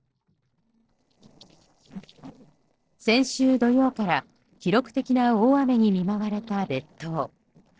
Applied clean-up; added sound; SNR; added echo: neural separator model SepFormer DNS4.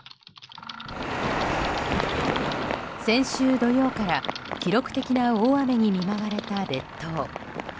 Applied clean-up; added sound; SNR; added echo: none; Typing + Mechanisms; 15 dB; none.